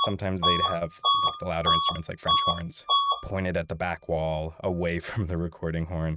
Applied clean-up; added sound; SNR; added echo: neural mask model RNNoise.